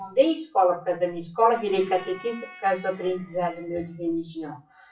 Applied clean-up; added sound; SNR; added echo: classical method WPE with log-MMSE.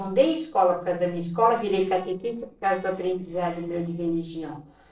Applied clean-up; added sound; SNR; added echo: neural separator model SepFormer DNS4.